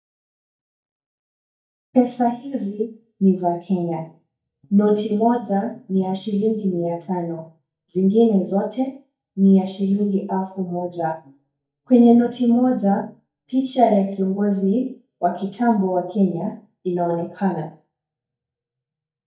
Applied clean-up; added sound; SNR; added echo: neural mask model DeepFilterNet 3.